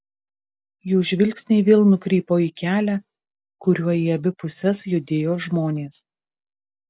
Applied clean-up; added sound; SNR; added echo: none; none; none; none.